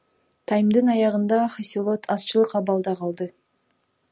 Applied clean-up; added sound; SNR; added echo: none; none; none; none.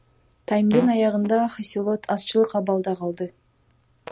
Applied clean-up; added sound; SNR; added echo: none; Fart; 16 dB; none.